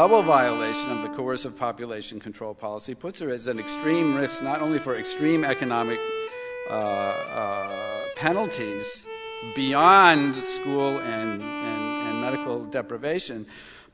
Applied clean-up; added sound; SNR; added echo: none; Bowed string instrument; 9 dB; none.